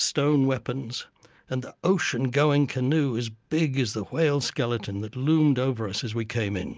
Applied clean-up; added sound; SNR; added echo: none; none; none; none.